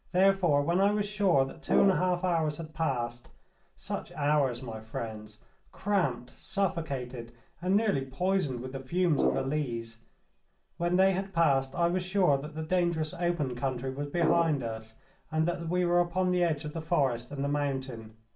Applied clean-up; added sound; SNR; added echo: none; Brass instrument; 6 dB; reverberation time 0.3 s.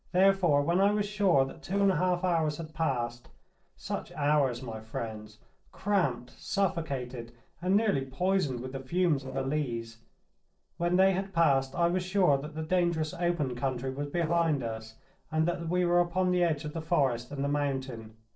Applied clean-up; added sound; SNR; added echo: neural separator model SepFormer DNS4.